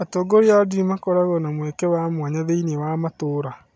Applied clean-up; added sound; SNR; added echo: none; none; none; none.